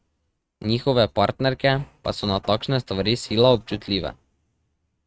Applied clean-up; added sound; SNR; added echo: neural mask model RNNoise.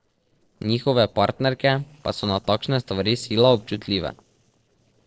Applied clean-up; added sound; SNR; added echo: neural separator model SepFormer DNS4.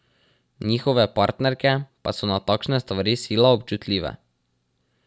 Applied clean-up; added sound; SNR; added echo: none; none; none; none.